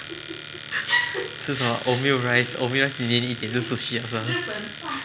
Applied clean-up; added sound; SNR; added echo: none; Domestic sounds, home sounds; 11 dB; none.